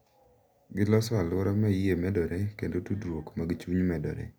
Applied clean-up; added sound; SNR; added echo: none; none; none; none.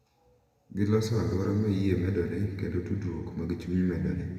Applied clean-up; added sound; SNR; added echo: none; none; none; reverberation time 2.5 s.